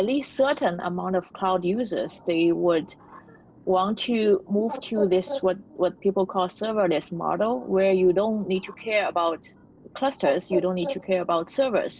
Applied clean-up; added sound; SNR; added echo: none; Bird; 16 dB; none.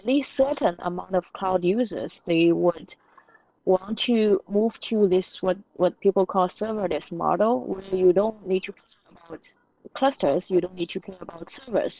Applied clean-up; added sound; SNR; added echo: neural separator model SepFormer WHAM!.